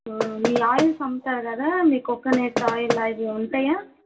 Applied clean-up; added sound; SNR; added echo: none; Knock; 5 dB; reverberation time 0.2 s.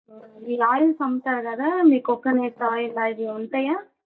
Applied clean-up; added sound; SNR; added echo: neural mask model DeepFilterNet 3.